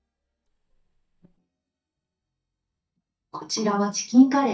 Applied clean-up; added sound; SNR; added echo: neural mask model DeepFilterNet 3.